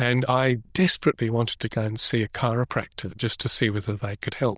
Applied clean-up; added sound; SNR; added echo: neural diffusion model UNIVERSE++.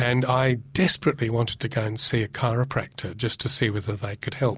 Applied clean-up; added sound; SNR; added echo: none; none; none; none.